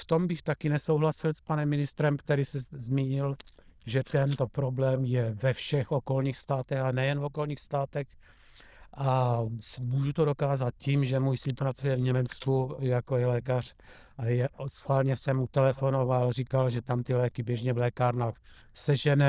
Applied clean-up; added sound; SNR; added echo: neural diffusion model UNIVERSE++.